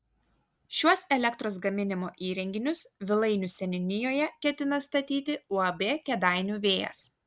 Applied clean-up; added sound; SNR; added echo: none; none; none; none.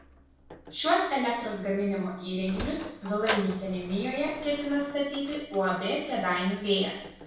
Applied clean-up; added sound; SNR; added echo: none; Sliding door; 13 dB; reverberation time 0.7 s.